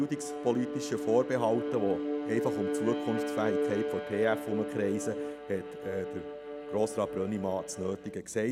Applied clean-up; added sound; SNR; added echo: none; Bowed string instrument; 4 dB; none.